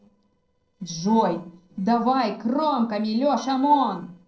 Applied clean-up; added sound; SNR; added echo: neural separator model SepFormer DNS4.